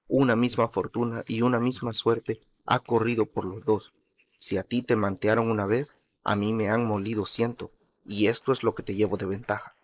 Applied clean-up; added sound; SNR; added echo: neural mask model Resemble Enhance denoiser.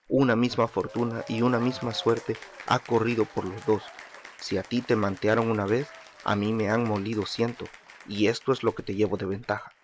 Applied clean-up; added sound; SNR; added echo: none; Applause / Cheering; 19 dB; none.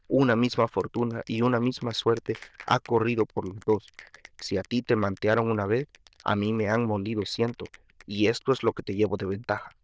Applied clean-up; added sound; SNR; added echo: neural diffusion model UNIVERSE++.